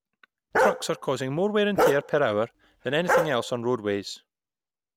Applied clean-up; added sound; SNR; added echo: none; Bark; 0 dB; none.